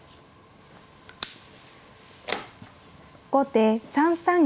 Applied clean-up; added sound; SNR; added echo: none; none; none; none.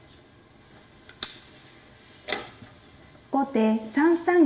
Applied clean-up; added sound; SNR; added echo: none; none; none; reverberation time 0.7 s.